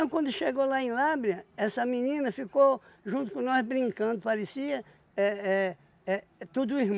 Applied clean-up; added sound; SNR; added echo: none; none; none; none.